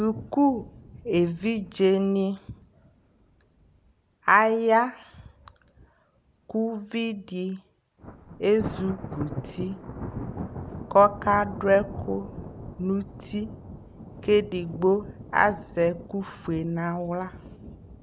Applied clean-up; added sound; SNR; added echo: none; Thunder; 14 dB; none.